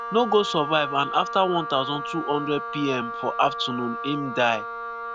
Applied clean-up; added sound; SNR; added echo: none; Wind instrument, woodwind instrument; 7 dB; none.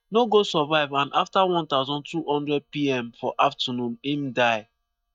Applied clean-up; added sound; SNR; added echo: neural mask model DeepFilterNet 3.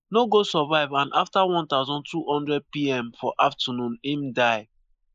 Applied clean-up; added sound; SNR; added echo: neural mask model Resemble Enhance denoiser.